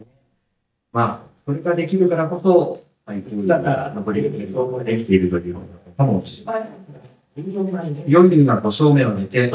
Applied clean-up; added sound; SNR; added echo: neural mask model DeepFilterNet 3.